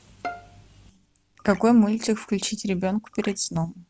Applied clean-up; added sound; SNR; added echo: none; Bowed string instrument + Marimba, xylophone; 18 dB; none.